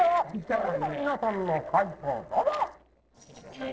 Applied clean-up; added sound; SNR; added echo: neural separator model SepFormer DNS4.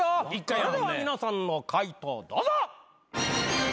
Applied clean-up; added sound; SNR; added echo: none; none; none; none.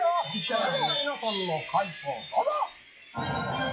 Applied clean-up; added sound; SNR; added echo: classical method WPE with log-MMSE.